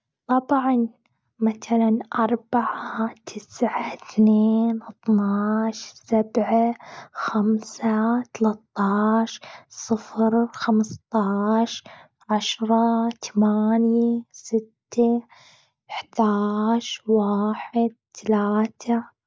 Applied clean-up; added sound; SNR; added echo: none; none; none; none.